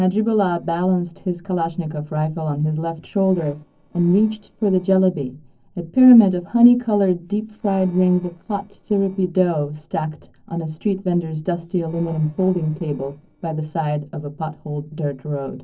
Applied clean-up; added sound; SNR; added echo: neural separator model SepFormer DNS4.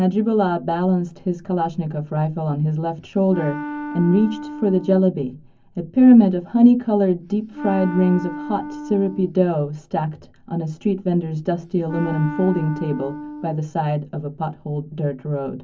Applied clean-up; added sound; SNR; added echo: none; Wind instrument, woodwind instrument; 11 dB; reverberation time 0.3 s.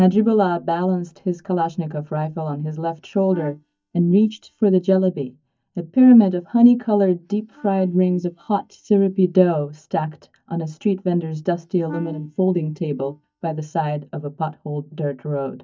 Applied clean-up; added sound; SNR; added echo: neural mask model DeepFilterNet 3.